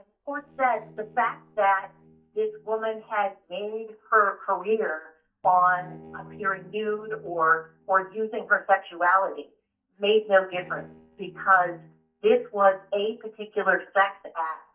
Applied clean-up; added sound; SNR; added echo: neural mask model DeepFilterNet 3.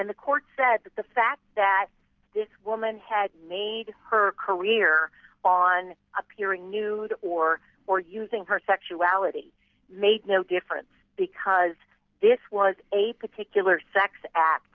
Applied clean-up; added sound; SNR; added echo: none; none; none; none.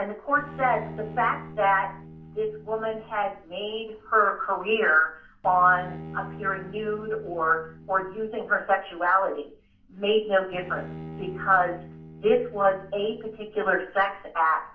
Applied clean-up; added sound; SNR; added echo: none; Bowed string instrument; 17 dB; reverberation time 0.3 s.